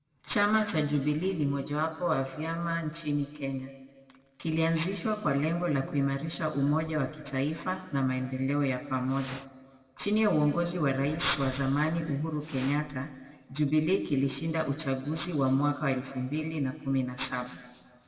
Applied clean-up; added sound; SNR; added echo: none; Fire; 14 dB; reverberation time 1.7 s.